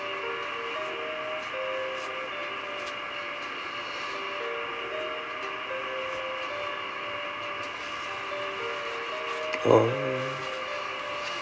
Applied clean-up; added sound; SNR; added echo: none; Guitar; 6 dB; none.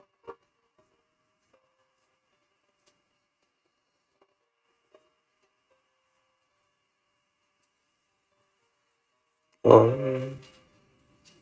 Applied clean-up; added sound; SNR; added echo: neural mask model RNNoise.